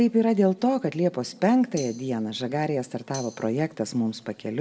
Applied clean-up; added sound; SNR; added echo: none; Tambourine; 19 dB; reverberation time 1.5 s.